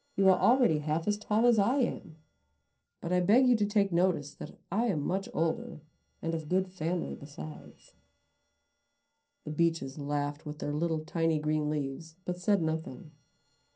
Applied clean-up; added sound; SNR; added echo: neural separator model SepFormer DNS4.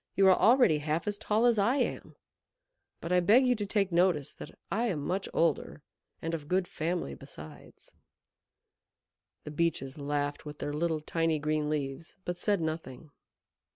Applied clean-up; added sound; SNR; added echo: none; none; none; none.